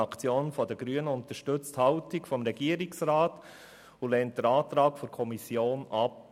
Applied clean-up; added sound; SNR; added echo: none; none; none; none.